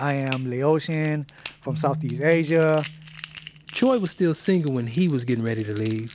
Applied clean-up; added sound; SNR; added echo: none; Crackle + Keyboard (musical); 14 dB; none.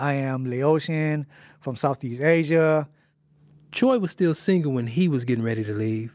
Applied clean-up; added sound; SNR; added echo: none; none; none; none.